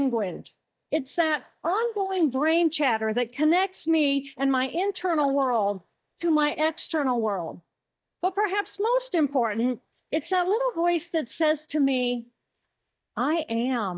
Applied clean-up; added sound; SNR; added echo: neural mask model DeepFilterNet 3.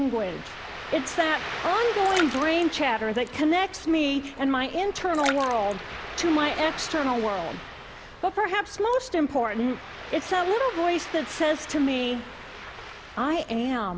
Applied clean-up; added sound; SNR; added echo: none; Ocean + Splash, splatter; 11 dB; none.